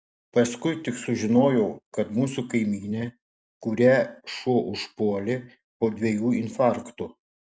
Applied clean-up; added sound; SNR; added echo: none; none; none; none.